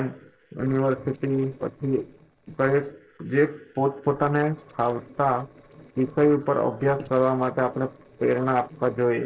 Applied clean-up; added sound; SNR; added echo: neural separator model SepFormer DNS4.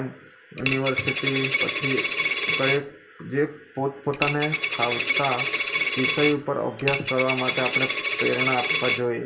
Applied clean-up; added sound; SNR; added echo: none; Coin (dropping); -1 dB; reverberation time 0.2 s.